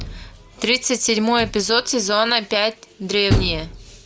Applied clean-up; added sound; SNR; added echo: none; Door; 7 dB; none.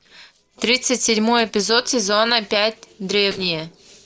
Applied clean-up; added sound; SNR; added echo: neural separator model SepFormer DNS4.